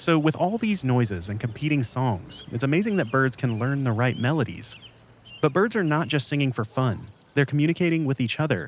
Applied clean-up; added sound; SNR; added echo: none; none; none; none.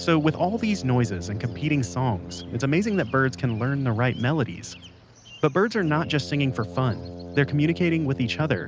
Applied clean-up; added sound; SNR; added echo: none; Brass instrument; 14 dB; none.